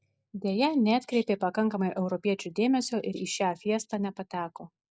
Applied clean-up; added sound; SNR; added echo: none; none; none; none.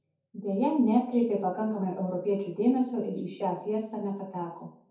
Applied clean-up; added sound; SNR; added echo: none; none; none; reverberation time 0.6 s.